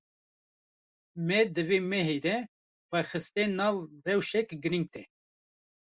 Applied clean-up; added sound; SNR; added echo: neural mask model Resemble Enhance denoiser.